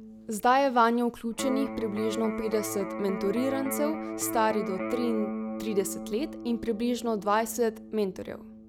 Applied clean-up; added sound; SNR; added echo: none; Electric guitar; 7 dB; none.